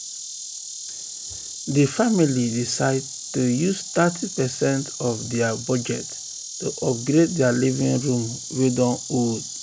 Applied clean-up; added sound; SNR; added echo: none; Insect; 10 dB; none.